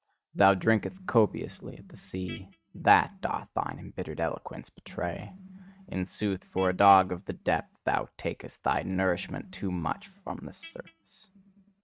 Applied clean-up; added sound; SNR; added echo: neural mask model RNNoise.